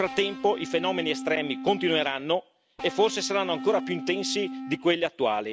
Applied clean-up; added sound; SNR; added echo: none; Electric guitar / Bass guitar; 10 dB; none.